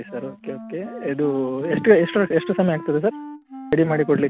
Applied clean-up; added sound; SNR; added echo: none; Wind instrument, woodwind instrument; 16 dB; none.